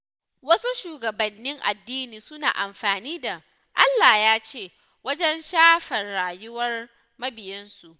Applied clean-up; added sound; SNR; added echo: none; none; none; none.